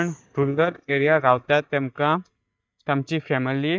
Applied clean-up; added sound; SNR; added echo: neural mask model DeepFilterNet 3.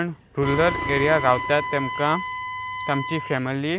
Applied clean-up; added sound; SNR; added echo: none; Wind instrument, woodwind instrument + Engine; 6 dB; none.